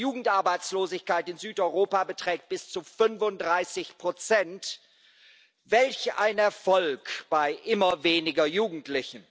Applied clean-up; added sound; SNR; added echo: none; none; none; none.